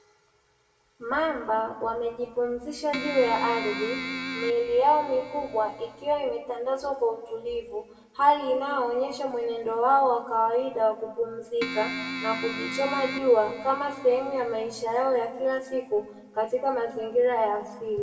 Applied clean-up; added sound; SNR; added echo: none; Keyboard (musical); 8 dB; reverberation time 1.3 s.